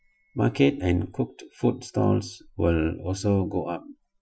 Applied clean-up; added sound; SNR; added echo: classical method Wiener filter.